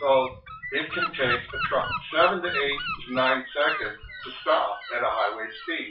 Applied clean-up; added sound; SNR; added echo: classical method WPE with log-MMSE.